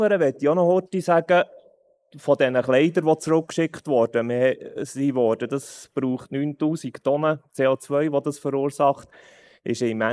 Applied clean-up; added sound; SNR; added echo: neural mask model Resemble Enhance denoiser.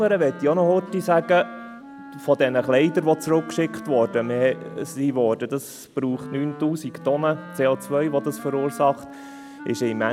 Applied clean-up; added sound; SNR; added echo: none; Wind instrument, woodwind instrument; 16 dB; none.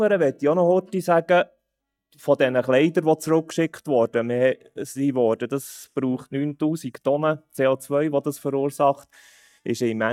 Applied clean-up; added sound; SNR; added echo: neural mask model DeepFilterNet 3.